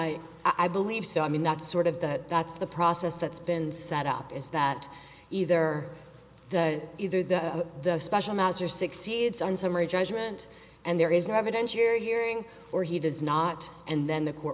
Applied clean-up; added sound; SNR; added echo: none; none; none; none.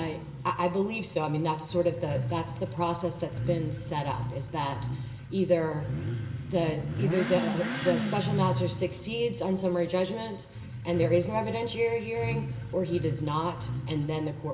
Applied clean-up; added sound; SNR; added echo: none; Motorcycle / Accelerating, revving, vroom; 5 dB; reverberation time 0.6 s.